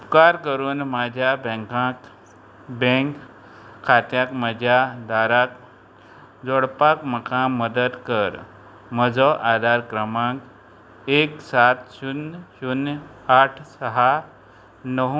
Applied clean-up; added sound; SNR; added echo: none; none; none; none.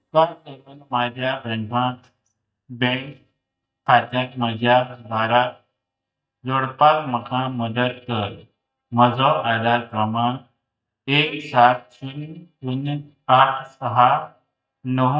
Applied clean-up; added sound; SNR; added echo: neural mask model DeepFilterNet 3.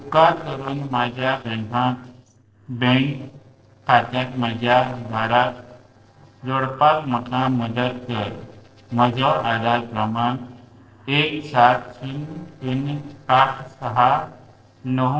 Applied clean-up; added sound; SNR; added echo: neural separator model SepFormer DNS4.